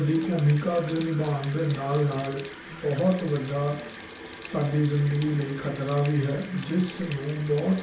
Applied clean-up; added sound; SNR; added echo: none; Sink (filling or washing) / Water tap, faucet; 13 dB; reverberation time 0.4 s.